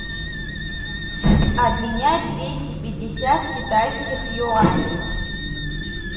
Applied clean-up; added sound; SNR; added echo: none; Wind instrument, woodwind instrument; 11 dB; reverberation time 1.2 s.